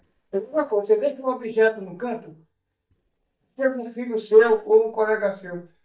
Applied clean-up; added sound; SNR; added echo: neural mask model DeepFilterNet 3.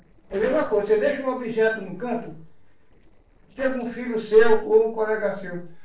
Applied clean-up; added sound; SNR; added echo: neural separator model SepFormer DNS4.